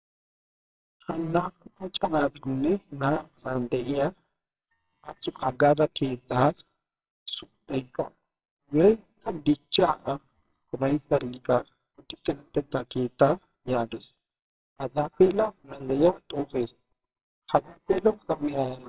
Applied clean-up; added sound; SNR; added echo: neural separator model SepFormer WHAMR!.